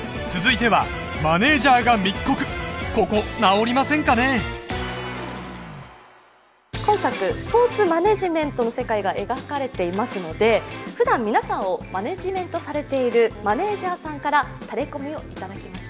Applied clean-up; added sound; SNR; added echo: none; none; none; none.